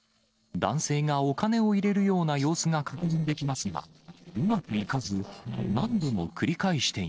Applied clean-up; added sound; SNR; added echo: neural separator model SepFormer DNS4.